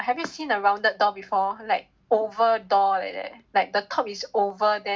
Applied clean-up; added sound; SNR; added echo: none; none; none; none.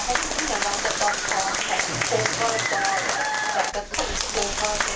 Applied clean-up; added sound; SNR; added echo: none; Applause; -3 dB; reverberation time 0.3 s.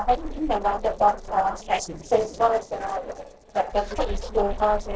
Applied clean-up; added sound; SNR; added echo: neural separator model SepFormer DNS4.